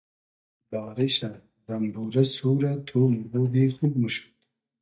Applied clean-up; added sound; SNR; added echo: neural mask model DeepFilterNet 3.